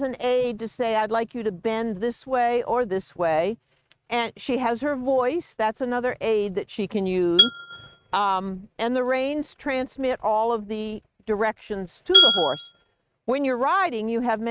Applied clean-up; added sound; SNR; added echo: neural mask model RNNoise.